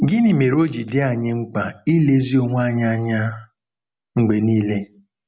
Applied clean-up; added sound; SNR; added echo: none; none; none; none.